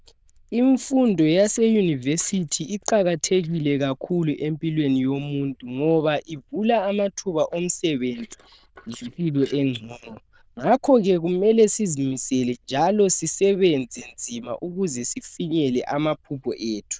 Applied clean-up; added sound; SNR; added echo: neural diffusion model UNIVERSE++.